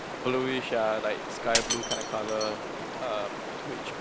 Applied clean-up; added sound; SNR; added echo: none; Stream + Shatter; 2 dB; none.